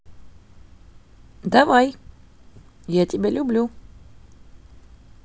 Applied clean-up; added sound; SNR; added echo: none; none; none; none.